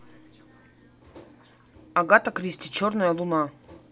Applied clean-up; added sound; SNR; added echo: none; none; none; none.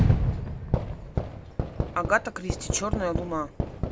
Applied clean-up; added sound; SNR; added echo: none; Fireworks; -4 dB; none.